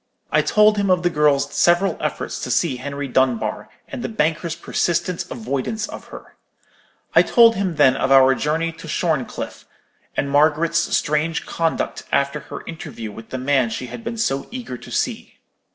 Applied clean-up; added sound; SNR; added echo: none; none; none; none.